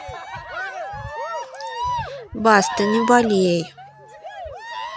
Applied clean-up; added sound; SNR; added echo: none; Cheering; 7 dB; none.